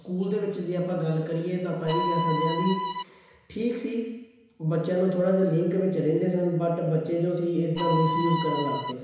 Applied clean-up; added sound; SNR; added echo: none; Bowed string instrument; 2 dB; reverberation time 1.0 s.